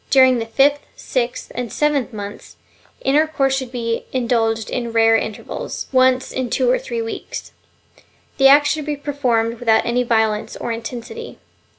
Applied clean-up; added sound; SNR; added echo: none; none; none; none.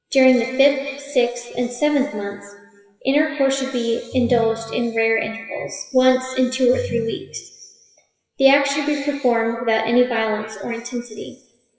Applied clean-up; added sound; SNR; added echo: classical method WPE with log-MMSE.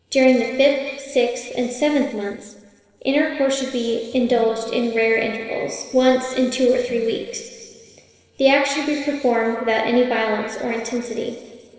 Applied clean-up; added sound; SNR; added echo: neural separator model SepFormer DNS4.